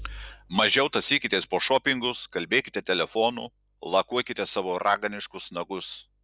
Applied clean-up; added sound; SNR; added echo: none; none; none; none.